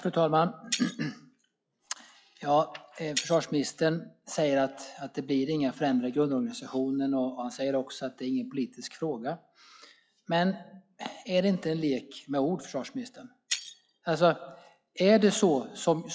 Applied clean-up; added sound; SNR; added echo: classical method log-MMSE.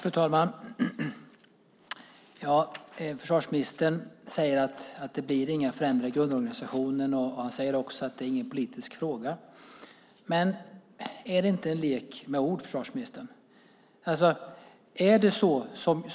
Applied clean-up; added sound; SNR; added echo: none; none; none; none.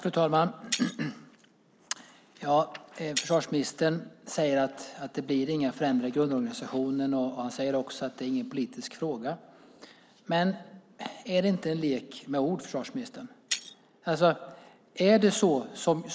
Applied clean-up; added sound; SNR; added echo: neural mask model Resemble Enhance denoiser.